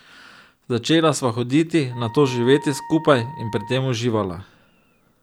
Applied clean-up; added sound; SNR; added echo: none; Wind instrument, woodwind instrument; 17 dB; none.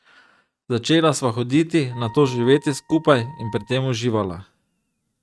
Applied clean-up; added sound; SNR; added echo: neural mask model RNNoise.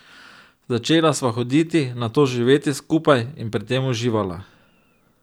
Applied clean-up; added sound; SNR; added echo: none; none; none; none.